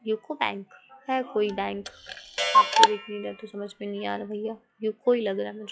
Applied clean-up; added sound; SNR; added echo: classical method log-MMSE.